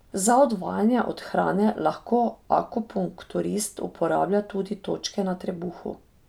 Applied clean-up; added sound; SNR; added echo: none; none; none; none.